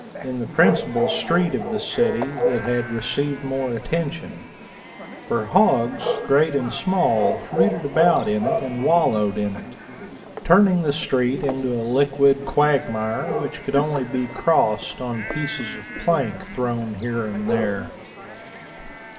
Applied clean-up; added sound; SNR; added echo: none; Bark / Chatter / Chirp, tweet / Livestock, farm animals, working animals; 7 dB; reverberation time 1.2 s.